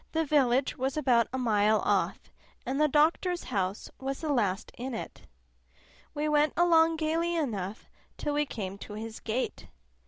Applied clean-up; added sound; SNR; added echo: none; none; none; none.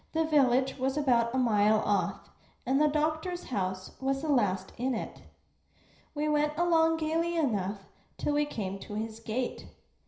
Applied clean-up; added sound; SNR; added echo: none; none; none; reverberation time 0.5 s.